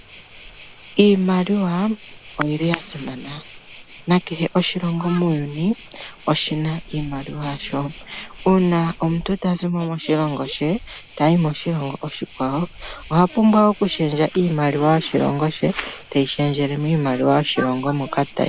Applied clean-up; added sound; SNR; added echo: none; Waves, surf; 13 dB; none.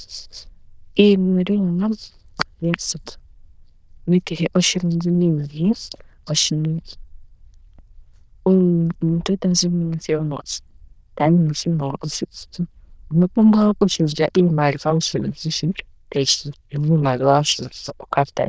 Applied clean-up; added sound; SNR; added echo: neural diffusion model UNIVERSE++.